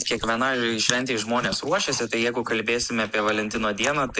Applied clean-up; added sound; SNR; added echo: neural mask model Resemble Enhance denoiser.